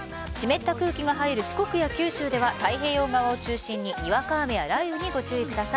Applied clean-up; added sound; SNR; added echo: none; none; none; none.